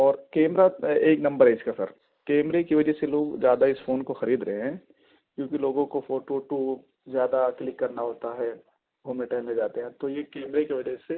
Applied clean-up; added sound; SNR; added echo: neural mask model Resemble Enhance denoiser.